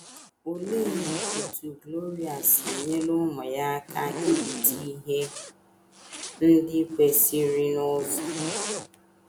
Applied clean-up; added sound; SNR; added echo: none; Zipper (clothing); 9 dB; none.